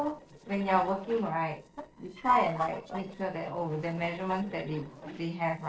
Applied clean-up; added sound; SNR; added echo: neural separator model SepFormer DNS4.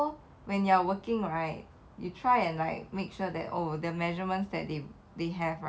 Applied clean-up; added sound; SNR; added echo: none; none; none; none.